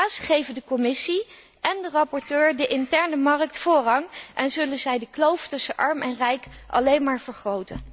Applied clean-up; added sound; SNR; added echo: none; none; none; none.